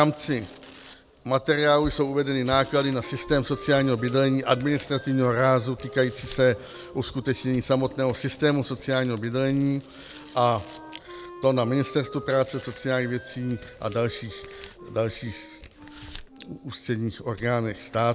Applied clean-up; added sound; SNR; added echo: none; Wind instrument, woodwind instrument + Tearing; 19 dB; none.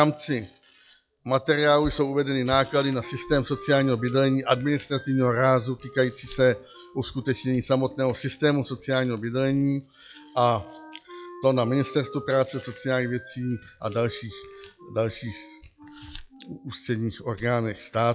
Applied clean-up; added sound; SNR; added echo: classical method log-MMSE.